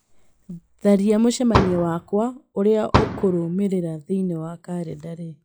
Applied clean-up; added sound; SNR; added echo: classical method log-MMSE.